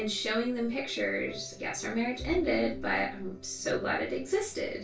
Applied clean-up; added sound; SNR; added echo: none; none; none; reverberation time 0.2 s.